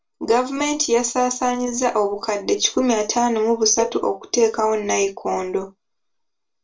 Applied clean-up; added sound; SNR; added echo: neural separator model SepFormer DNS4.